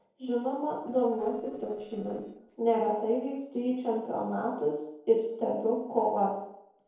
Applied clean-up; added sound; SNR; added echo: neural separator model SepFormer DNS4.